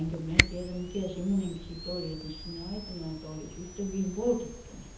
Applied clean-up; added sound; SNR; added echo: none; Camera; 2 dB; reverberation time 0.7 s.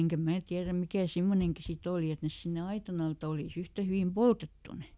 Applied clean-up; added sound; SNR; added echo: none; none; none; none.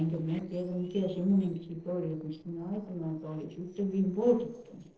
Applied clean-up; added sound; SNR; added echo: neural separator model SepFormer DNS4.